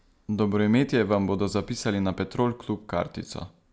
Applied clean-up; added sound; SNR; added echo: none; none; none; none.